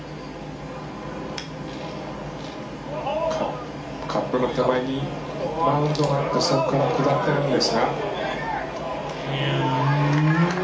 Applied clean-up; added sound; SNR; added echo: none; none; none; reverberation time 0.4 s.